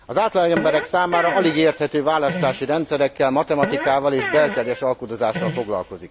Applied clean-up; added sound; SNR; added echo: none; Fart; 9 dB; none.